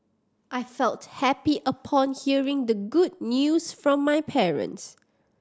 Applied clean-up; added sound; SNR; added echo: none; none; none; none.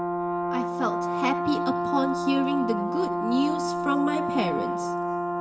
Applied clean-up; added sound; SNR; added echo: none; Brass instrument; -1 dB; reverberation time 2.3 s.